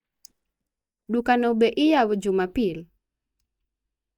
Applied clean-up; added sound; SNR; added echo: neural mask model DeepFilterNet 3.